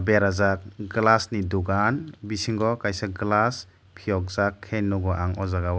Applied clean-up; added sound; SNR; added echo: none; none; none; none.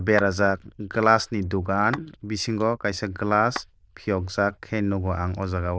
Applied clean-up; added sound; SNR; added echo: neural diffusion model UNIVERSE++.